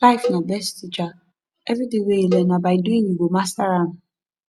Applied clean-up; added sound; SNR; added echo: none; Cowbell; 11 dB; none.